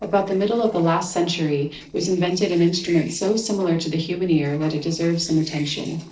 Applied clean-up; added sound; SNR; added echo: neural separator model SepFormer DNS4.